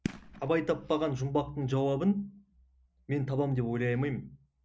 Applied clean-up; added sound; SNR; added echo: none; Fireworks; 12 dB; none.